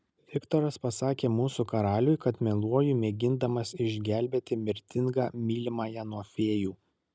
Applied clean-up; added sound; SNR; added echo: none; none; none; none.